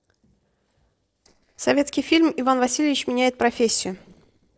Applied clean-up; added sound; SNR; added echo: neural separator model SepFormer DNS4.